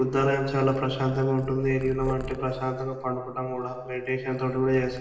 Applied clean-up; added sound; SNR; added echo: none; Purr; 16 dB; reverberation time 1.0 s.